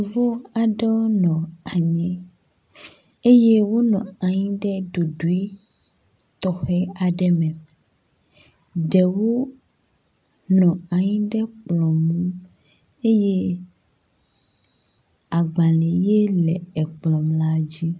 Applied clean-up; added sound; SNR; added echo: none; none; none; none.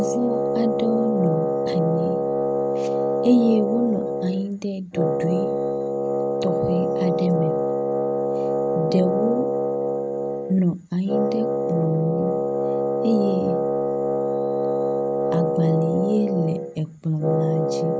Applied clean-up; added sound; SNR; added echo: none; Wind instrument, woodwind instrument; -2 dB; none.